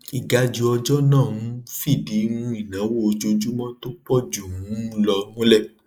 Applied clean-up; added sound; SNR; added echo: neural mask model Resemble Enhance denoiser.